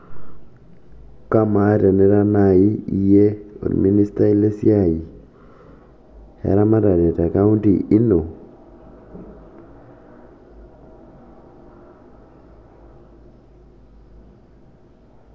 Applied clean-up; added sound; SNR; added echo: none; none; none; none.